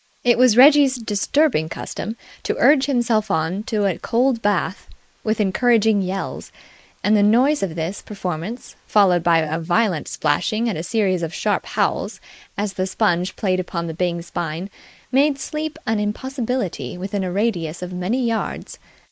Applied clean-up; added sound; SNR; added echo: neural mask model Resemble Enhance denoiser.